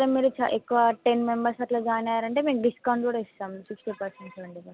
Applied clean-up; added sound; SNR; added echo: none; none; none; none.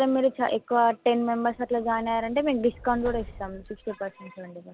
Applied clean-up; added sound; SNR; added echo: none; Subway, metro, underground; 18 dB; none.